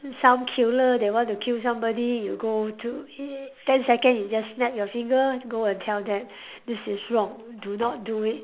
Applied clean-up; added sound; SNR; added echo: none; none; none; none.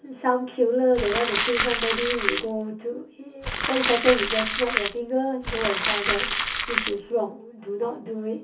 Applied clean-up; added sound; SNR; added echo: none; Crumpling, crinkling; 1 dB; reverberation time 0.3 s.